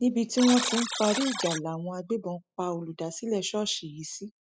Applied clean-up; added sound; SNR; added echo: classical method spectral subtraction.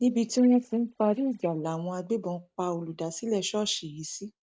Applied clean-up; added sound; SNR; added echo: neural mask model DeepFilterNet 3.